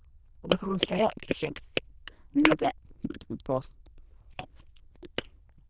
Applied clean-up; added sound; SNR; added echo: neural diffusion model UNIVERSE++.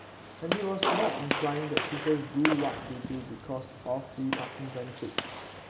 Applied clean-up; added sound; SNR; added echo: none; Gunshot, gunfire; 2 dB; none.